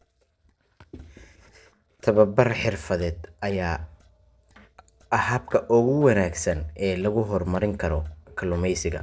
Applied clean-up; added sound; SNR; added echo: neural separator model SepFormer DNS4.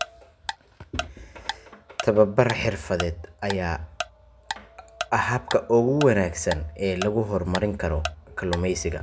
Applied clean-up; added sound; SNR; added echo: none; Tick-tock; 11 dB; none.